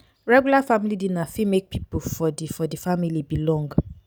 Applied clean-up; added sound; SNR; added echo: none; none; none; none.